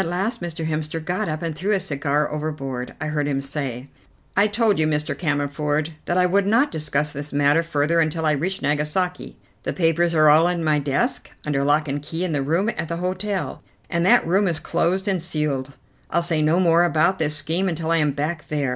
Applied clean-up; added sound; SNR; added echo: none; none; none; none.